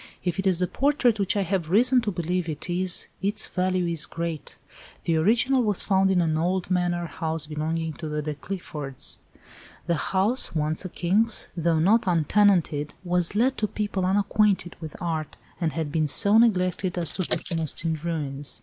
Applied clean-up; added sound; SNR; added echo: neural mask model Resemble Enhance denoiser.